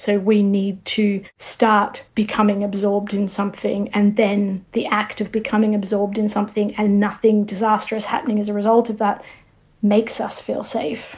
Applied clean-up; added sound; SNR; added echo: none; none; none; none.